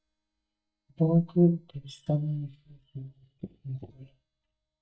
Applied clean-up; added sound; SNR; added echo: neural mask model DeepFilterNet 3.